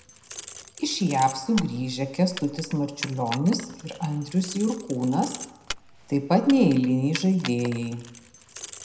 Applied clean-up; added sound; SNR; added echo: none; Keys jangling; 15 dB; reverberation time 0.8 s.